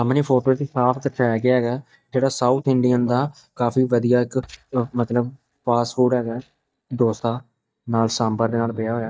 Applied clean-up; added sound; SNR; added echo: neural mask model DeepFilterNet 3.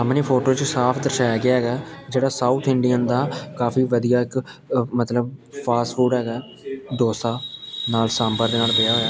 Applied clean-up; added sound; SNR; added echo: none; none; none; none.